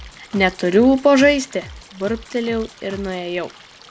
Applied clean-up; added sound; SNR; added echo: none; Stream + Drum kit; 19 dB; none.